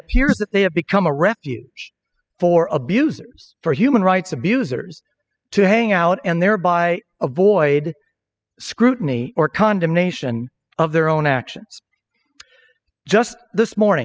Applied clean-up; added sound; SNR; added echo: classical method spectral subtraction.